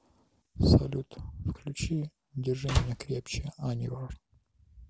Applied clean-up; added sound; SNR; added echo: none; Slam; 2 dB; none.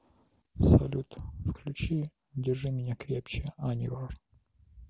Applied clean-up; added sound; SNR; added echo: none; none; none; none.